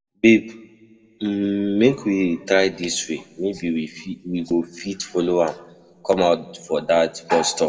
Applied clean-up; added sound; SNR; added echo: none; none; none; reverberation time 0.7 s.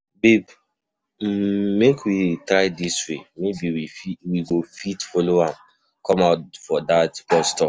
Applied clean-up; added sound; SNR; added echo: none; none; none; none.